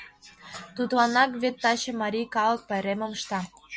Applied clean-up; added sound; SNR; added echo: none; none; none; none.